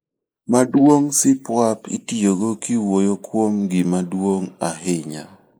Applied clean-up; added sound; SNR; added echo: neural mask model Resemble Enhance denoiser.